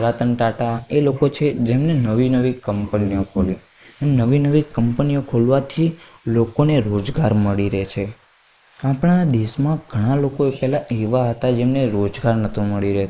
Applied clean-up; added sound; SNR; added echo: neural mask model Resemble Enhance denoiser.